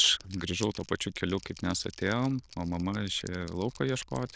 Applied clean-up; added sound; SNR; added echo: neural diffusion model UNIVERSE++.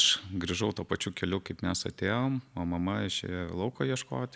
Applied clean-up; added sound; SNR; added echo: none; none; none; none.